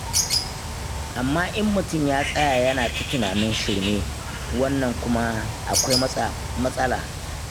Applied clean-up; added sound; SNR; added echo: none; Bird; 3 dB; none.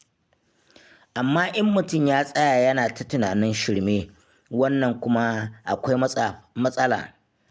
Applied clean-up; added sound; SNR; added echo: none; none; none; none.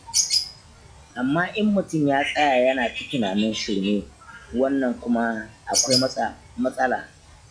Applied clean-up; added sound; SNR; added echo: classical method log-MMSE.